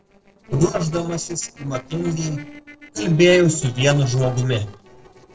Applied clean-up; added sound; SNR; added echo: neural separator model SepFormer DNS4.